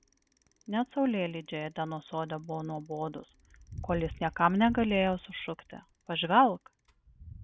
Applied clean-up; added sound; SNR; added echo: none; Bicycle; 18 dB; none.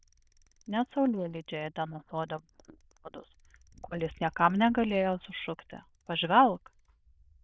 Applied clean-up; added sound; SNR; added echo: neural diffusion model UNIVERSE++.